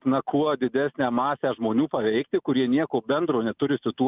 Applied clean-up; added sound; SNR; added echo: none; none; none; none.